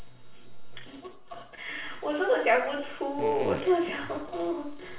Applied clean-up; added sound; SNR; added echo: none; Fart; 11 dB; reverberation time 0.6 s.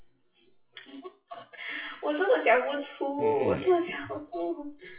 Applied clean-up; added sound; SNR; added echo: classical method WPE with log-MMSE.